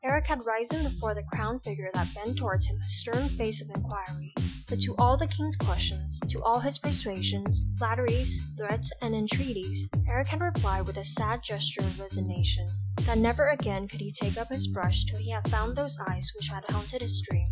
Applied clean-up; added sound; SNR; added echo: classical method Wiener filter.